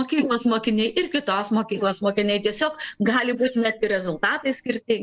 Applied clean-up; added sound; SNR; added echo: neural mask model Resemble Enhance denoiser.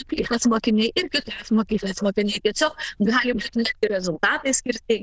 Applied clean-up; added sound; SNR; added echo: neural diffusion model UNIVERSE++.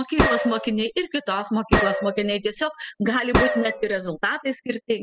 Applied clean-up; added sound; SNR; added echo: classical method spectral subtraction.